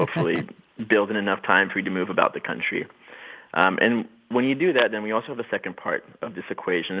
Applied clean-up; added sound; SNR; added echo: none; none; none; none.